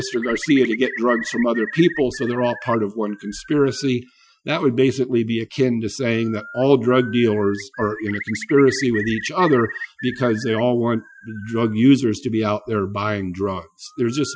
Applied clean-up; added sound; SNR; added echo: classical method Wiener filter.